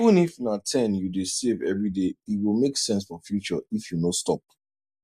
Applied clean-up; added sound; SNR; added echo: none; none; none; none.